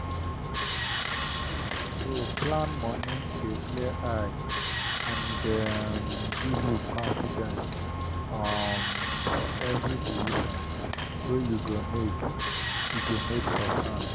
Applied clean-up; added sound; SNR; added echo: none; Sawing; -3 dB; none.